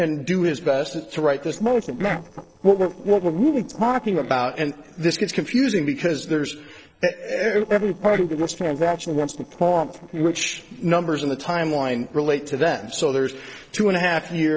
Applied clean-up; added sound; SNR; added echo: neural separator model SepFormer DNS4.